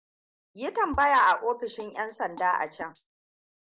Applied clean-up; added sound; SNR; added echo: neural mask model Resemble Enhance denoiser.